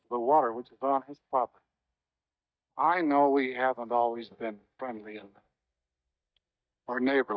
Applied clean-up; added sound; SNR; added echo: neural mask model DeepFilterNet 3.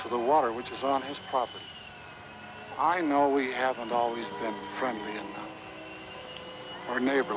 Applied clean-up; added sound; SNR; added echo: none; Sawing; 16 dB; none.